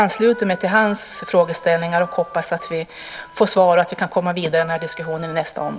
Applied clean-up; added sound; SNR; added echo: none; Harmonica; 20 dB; none.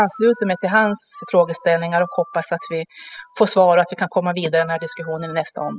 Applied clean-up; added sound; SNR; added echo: classical method spectral subtraction.